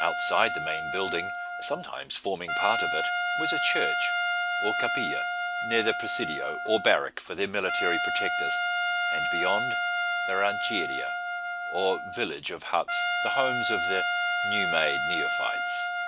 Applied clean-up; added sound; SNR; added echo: none; Trumpet; -2 dB; none.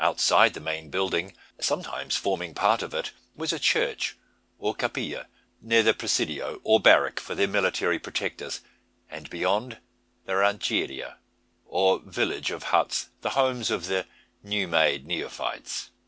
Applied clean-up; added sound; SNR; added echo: none; none; none; none.